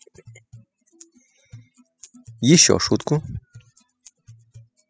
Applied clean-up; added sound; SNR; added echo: classical method spectral subtraction.